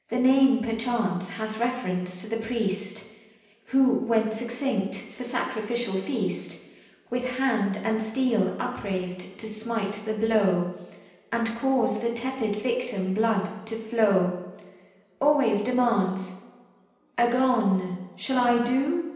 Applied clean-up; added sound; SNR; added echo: none; none; none; reverberation time 0.9 s.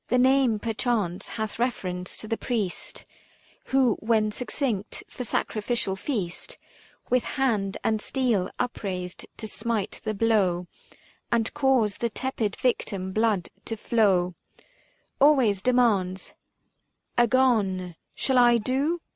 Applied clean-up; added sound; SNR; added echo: none; none; none; none.